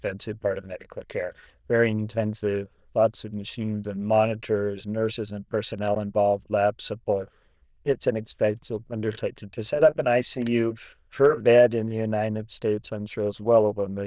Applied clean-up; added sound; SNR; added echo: neural diffusion model UNIVERSE++.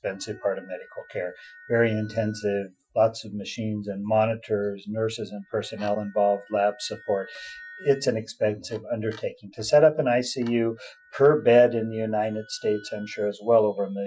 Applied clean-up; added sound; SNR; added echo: classical method Wiener filter.